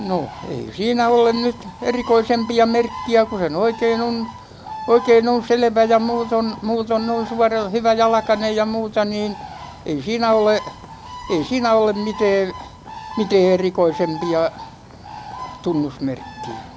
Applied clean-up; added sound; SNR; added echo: none; Bird; 15 dB; none.